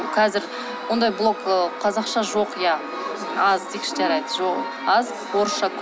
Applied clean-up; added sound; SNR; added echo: none; none; none; none.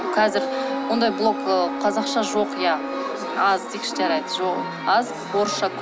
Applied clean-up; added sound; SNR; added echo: none; Dog; 8 dB; none.